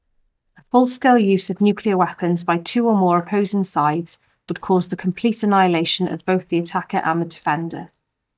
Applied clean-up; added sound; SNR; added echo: neural mask model DeepFilterNet 3.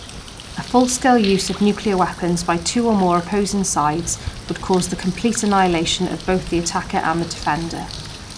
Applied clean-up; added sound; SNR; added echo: none; Bird; 13 dB; none.